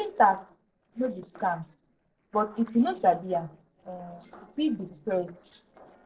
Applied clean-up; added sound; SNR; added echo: neural separator model SepFormer DNS4.